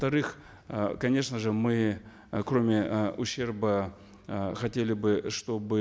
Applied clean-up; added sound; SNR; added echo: none; none; none; none.